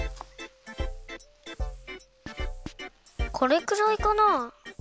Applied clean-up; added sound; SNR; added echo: none; none; none; none.